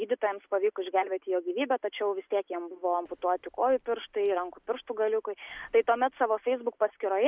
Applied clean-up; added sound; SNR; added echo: none; none; none; none.